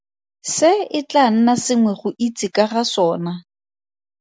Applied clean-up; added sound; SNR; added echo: none; none; none; none.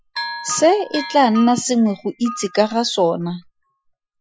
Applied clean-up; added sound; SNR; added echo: classical method Wiener filter.